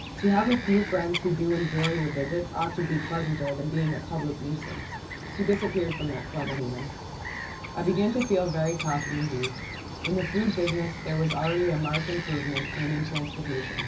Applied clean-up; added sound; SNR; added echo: none; Bird vocalization, bird call, bird song; 7 dB; reverberation time 0.4 s.